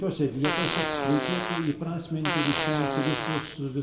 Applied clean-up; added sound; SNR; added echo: none; Fart; 1 dB; reverberation time 1.7 s.